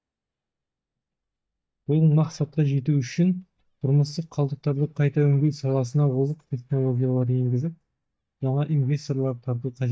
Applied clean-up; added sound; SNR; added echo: neural mask model DeepFilterNet 3.